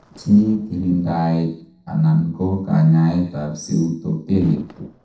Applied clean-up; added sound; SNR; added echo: neural separator model SepFormer DNS4.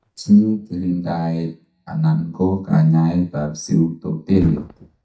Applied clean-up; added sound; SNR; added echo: neural mask model DeepFilterNet 3.